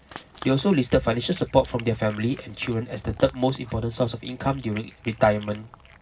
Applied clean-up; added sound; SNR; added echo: none; Cat; 19 dB; reverberation time 0.4 s.